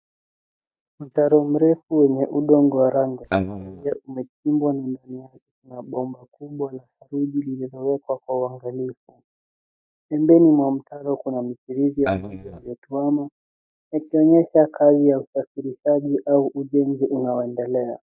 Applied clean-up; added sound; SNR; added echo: neural mask model DeepFilterNet 3.